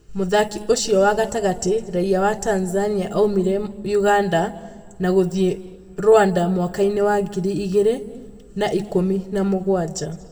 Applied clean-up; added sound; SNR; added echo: none; none; none; reverberation time 1.2 s.